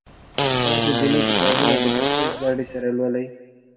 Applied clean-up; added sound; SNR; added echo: none; Fart; -3 dB; reverberation time 1.7 s.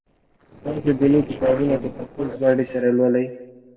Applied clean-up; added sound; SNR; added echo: neural separator model SepFormer DNS4.